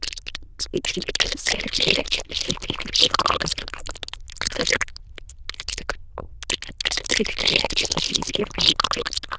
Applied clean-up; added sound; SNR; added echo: neural diffusion model UNIVERSE++.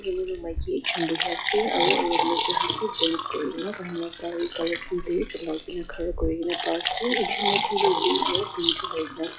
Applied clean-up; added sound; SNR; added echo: classical method log-MMSE.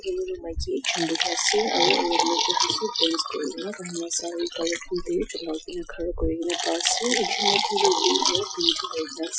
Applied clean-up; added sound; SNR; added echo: classical method Wiener filter.